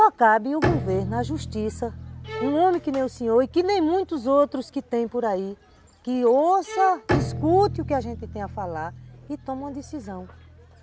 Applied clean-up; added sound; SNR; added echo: none; Bowed string instrument + Bowed string instrument; 9 dB; none.